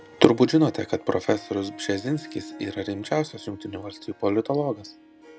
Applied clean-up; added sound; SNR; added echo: none; Harp; 20 dB; none.